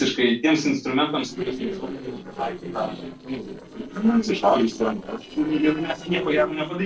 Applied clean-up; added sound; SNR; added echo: neural separator model SepFormer DNS4.